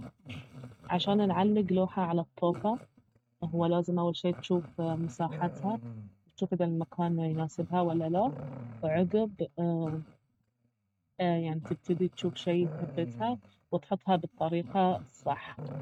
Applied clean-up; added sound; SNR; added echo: neural mask model RNNoise.